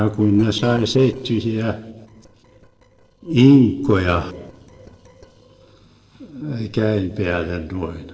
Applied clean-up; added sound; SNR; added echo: neural separator model SepFormer DNS4.